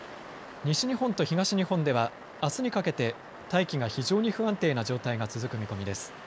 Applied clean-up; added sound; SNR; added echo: none; none; none; none.